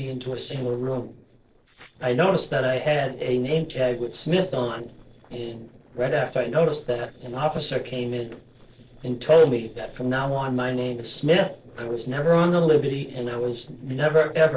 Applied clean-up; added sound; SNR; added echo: neural separator model SepFormer DNS4.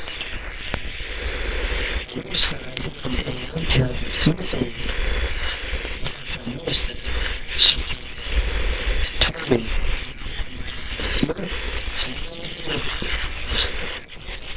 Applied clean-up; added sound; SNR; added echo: neural separator model SepFormer WHAM!.